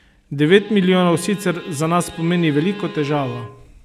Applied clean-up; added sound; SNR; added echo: none; Bowed string instrument; 18 dB; none.